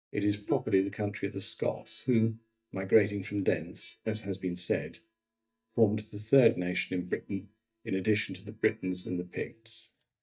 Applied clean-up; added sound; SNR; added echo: neural mask model DeepFilterNet 3.